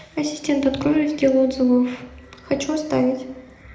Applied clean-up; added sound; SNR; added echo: none; none; none; reverberation time 0.7 s.